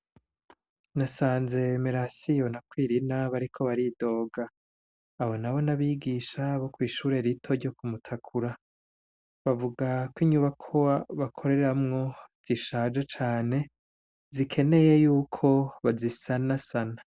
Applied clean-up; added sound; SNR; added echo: none; none; none; none.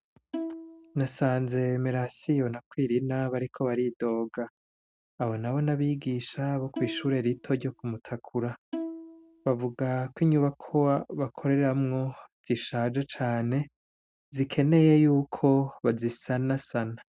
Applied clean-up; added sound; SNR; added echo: neural mask model RNNoise.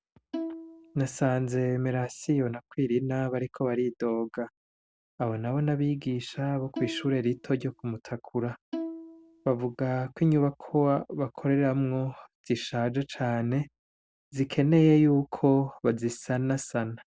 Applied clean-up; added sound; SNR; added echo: none; Bowed string instrument; 12 dB; none.